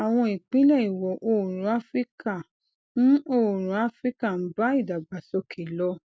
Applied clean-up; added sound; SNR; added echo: none; none; none; none.